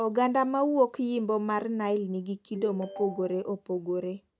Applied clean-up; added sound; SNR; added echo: none; Ringtone; 14 dB; none.